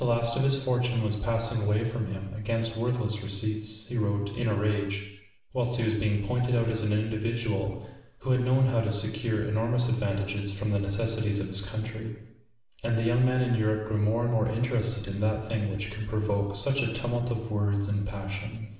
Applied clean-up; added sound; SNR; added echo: none; none; none; reverberation time 0.9 s.